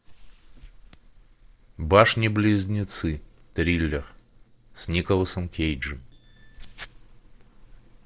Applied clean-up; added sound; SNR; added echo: neural separator model SepFormer DNS4.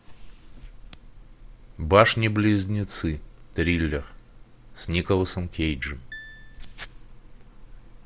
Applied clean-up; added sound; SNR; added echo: none; Piano; 20 dB; none.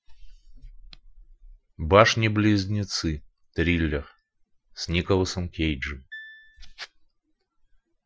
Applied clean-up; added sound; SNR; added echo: classical method Wiener filter.